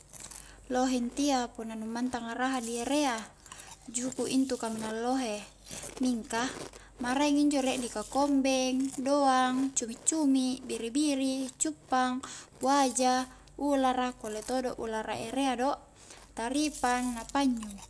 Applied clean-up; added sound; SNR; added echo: none; Chewing, mastication; 19 dB; none.